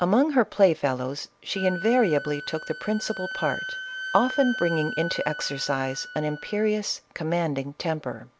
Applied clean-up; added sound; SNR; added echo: none; Wind instrument, woodwind instrument; 11 dB; none.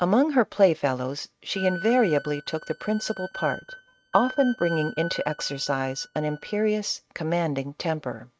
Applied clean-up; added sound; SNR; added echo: neural mask model RNNoise.